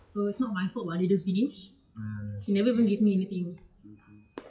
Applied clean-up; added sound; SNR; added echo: classical method WPE with log-MMSE.